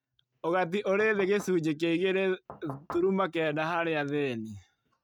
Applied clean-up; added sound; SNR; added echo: neural mask model RNNoise.